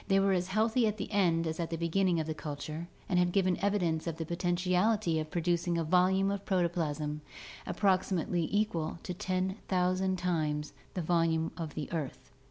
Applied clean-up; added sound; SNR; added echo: none; none; none; none.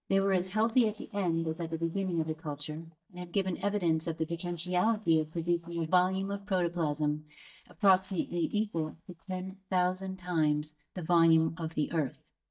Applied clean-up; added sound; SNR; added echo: neural mask model DeepFilterNet 3.